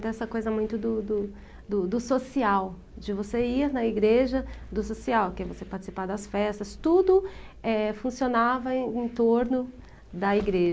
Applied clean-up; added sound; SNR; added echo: none; none; none; none.